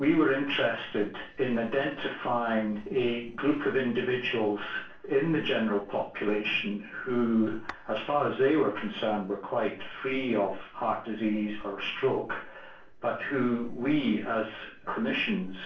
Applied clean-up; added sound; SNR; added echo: neural separator model SepFormer DNS4.